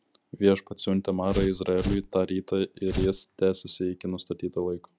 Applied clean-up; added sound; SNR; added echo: none; Tearing; 6 dB; none.